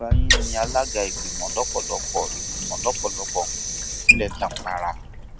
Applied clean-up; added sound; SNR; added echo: none; Bass drum + Sink (filling or washing) / Water; -4 dB; none.